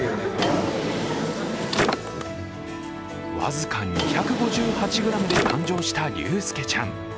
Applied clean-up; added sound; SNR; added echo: none; Drawer open or close; 2 dB; none.